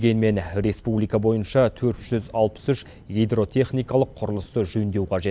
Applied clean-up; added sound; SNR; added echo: none; none; none; none.